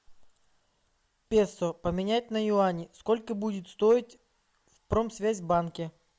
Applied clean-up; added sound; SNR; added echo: none; none; none; none.